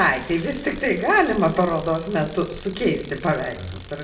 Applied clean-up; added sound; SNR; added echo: none; Tools; 16 dB; reverberation time 0.6 s.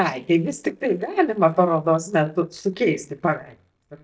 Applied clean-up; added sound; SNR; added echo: neural mask model DeepFilterNet 3.